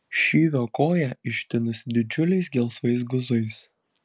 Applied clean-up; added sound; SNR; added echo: none; none; none; none.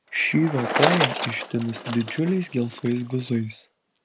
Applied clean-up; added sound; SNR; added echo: none; Bicycle; 4 dB; none.